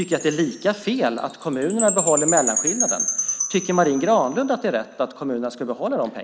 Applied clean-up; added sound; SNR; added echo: none; Chime; 5 dB; none.